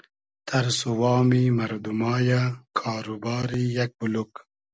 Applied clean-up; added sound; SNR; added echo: none; none; none; none.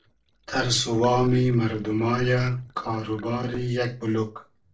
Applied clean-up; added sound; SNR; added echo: neural separator model SepFormer DNS4.